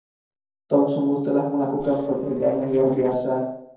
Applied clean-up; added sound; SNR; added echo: neural separator model SepFormer DNS4.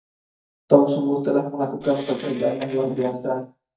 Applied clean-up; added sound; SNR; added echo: neural mask model DeepFilterNet 3.